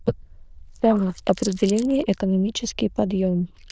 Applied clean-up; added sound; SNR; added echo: neural diffusion model UNIVERSE++.